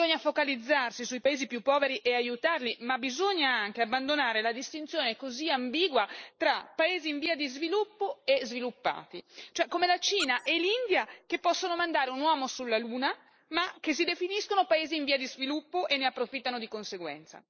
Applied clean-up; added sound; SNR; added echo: neural mask model Resemble Enhance denoiser.